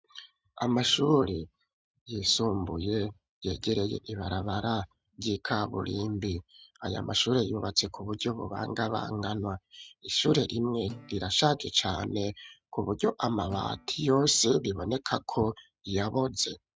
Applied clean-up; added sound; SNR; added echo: neural mask model RNNoise.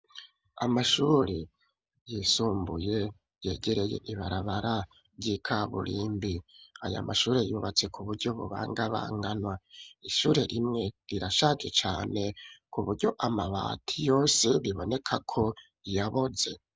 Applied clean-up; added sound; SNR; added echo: none; none; none; none.